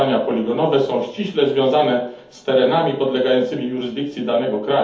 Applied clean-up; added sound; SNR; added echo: none; none; none; reverberation time 0.6 s.